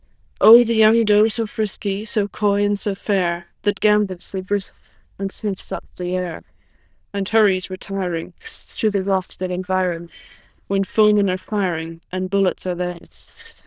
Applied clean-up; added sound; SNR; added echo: neural diffusion model UNIVERSE++.